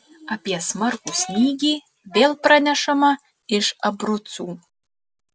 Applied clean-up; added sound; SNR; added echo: none; none; none; none.